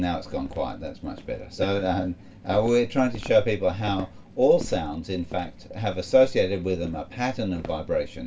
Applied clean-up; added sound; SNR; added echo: none; Walk, footsteps; 18 dB; reverberation time 0.2 s.